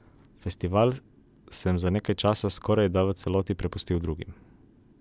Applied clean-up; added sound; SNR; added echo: none; none; none; none.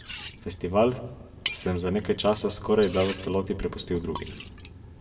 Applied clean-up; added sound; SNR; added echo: none; Liquid; 14 dB; reverberation time 1.0 s.